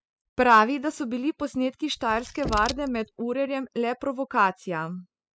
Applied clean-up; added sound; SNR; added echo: classical method spectral subtraction.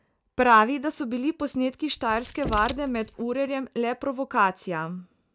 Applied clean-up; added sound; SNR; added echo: none; Knock + Scissors; 14 dB; none.